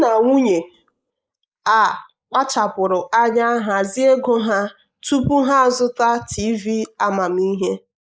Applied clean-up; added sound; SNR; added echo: neural mask model Resemble Enhance denoiser.